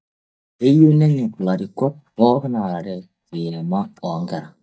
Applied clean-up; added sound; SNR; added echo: neural mask model DeepFilterNet 3.